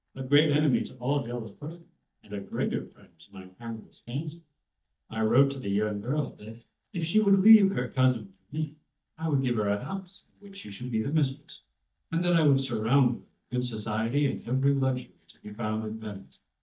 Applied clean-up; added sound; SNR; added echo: neural mask model DeepFilterNet 3.